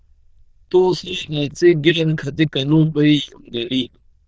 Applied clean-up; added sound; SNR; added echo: neural diffusion model UNIVERSE++.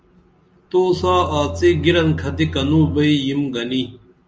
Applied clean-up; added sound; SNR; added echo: none; Bowed string instrument; 10 dB; none.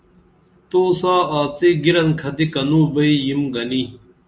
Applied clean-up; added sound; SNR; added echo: none; none; none; none.